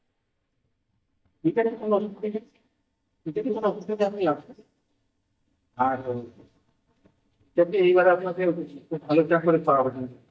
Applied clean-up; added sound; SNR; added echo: neural mask model DeepFilterNet 3.